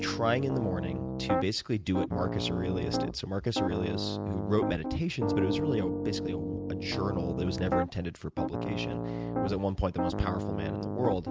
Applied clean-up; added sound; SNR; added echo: none; Piano; 1 dB; none.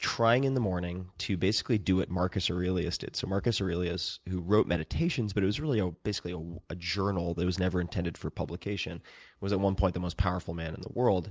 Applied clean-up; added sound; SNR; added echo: none; none; none; none.